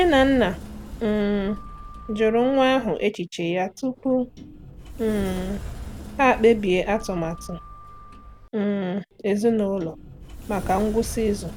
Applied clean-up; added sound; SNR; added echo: none; Sliding door; 14 dB; none.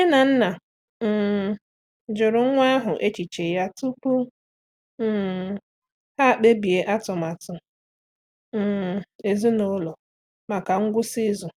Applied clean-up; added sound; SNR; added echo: none; none; none; none.